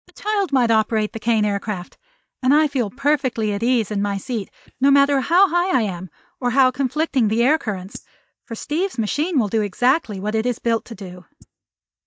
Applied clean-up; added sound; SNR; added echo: neural mask model DeepFilterNet 3.